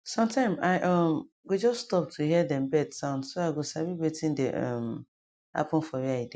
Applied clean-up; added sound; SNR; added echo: none; none; none; none.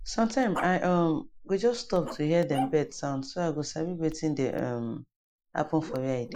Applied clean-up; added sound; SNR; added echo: neural mask model Resemble Enhance denoiser.